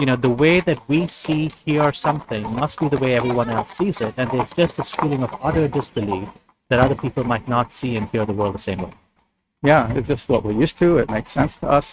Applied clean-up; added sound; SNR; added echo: neural mask model RNNoise.